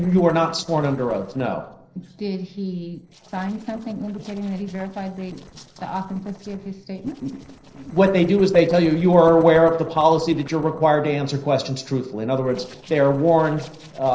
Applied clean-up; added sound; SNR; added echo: neural separator model SepFormer DNS4.